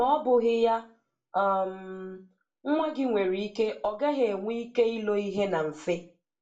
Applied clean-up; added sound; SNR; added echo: none; none; none; reverberation time 0.3 s.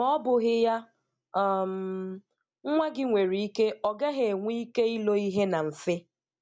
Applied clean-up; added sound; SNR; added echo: none; none; none; none.